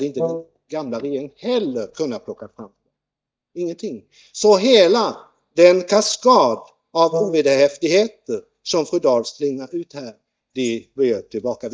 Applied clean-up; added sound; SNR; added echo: neural mask model DeepFilterNet 3.